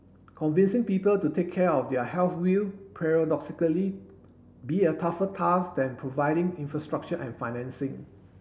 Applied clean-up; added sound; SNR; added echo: none; none; none; none.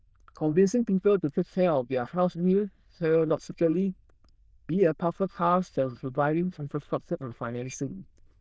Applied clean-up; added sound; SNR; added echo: neural diffusion model UNIVERSE++.